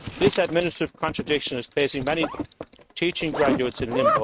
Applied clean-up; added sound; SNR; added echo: neural mask model RNNoise.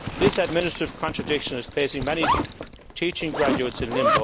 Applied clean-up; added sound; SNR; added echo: none; Zipper (clothing); 1 dB; none.